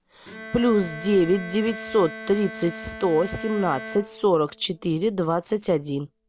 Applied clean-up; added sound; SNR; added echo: none; Bowed string instrument; 15 dB; none.